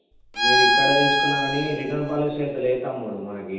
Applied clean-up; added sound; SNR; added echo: none; Bowed string instrument; -3 dB; reverberation time 0.9 s.